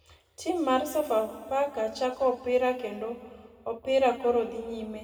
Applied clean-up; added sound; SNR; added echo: none; none; none; reverberation time 1.9 s.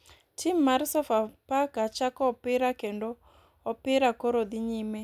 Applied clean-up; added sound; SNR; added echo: none; none; none; none.